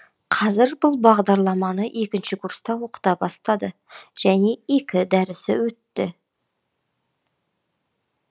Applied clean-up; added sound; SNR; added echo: none; none; none; none.